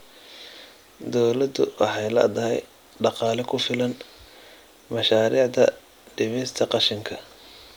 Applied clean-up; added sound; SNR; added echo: none; none; none; none.